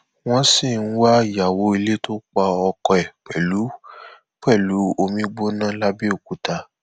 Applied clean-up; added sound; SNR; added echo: none; none; none; none.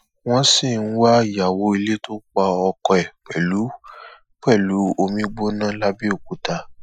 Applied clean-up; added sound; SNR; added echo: classical method Wiener filter.